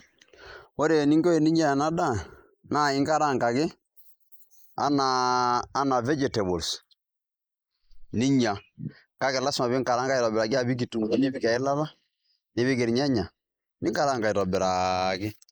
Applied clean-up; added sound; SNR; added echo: neural mask model Resemble Enhance denoiser.